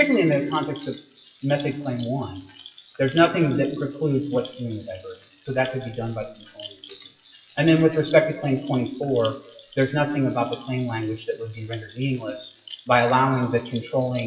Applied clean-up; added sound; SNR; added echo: classical method WPE with log-MMSE.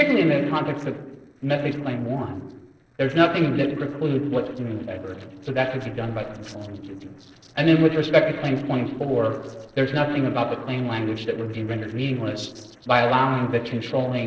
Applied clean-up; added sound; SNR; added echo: neural separator model SepFormer DNS4.